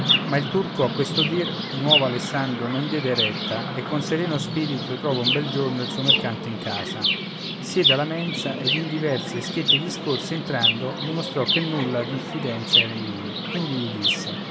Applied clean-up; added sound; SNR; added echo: none; Chirp, tweet; -1 dB; none.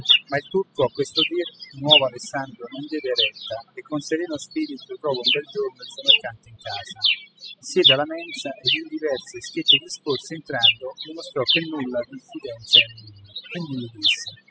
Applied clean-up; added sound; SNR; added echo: classical method spectral subtraction.